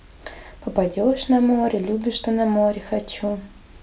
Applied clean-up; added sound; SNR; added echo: none; none; none; none.